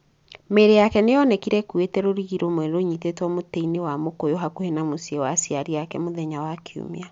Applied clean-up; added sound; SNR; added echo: none; none; none; none.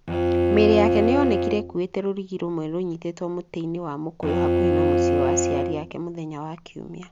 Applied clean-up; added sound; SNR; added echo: none; Bowed string instrument; -2 dB; none.